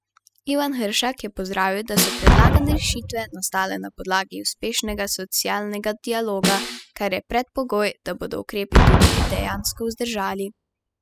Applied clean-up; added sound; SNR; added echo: classical method spectral subtraction.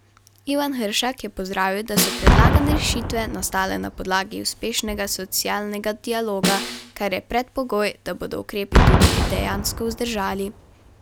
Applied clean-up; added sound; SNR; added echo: none; Boom + Snare drum; -2 dB; none.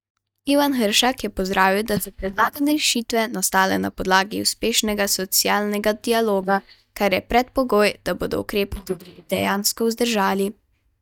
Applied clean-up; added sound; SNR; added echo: neural mask model DeepFilterNet 3.